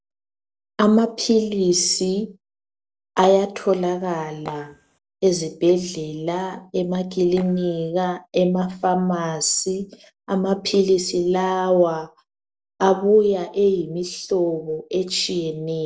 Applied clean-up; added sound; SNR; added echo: neural separator model SepFormer DNS4.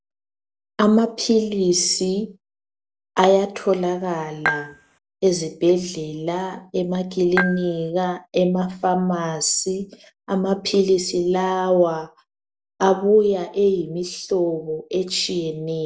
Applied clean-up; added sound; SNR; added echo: none; Dishes, pots, and pans / Chink, clink; 4 dB; none.